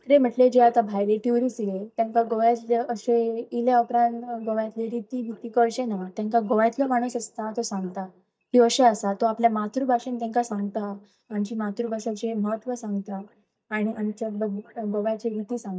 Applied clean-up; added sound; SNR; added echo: neural mask model DeepFilterNet 3.